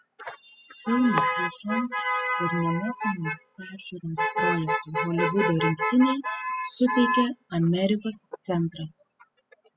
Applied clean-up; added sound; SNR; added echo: classical method spectral subtraction.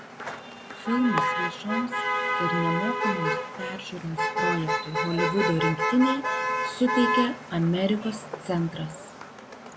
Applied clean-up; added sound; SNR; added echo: none; Motor vehicle (road); 0 dB; none.